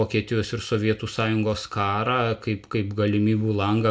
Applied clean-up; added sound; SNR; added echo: none; none; none; reverberation time 0.3 s.